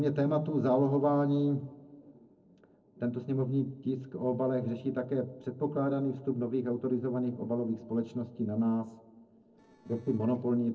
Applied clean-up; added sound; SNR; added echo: neural separator model SepFormer DNS4.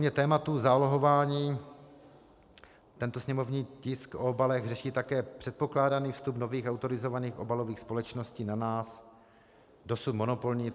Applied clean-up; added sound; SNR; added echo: none; none; none; none.